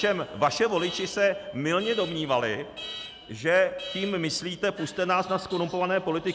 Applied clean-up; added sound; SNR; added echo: none; Alarm; 16 dB; none.